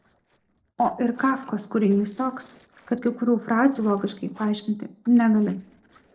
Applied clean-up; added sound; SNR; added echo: neural separator model SepFormer DNS4.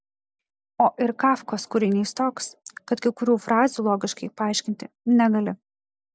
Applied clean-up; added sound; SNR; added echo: none; none; none; none.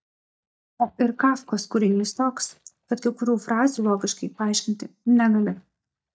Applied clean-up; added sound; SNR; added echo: neural mask model DeepFilterNet 3.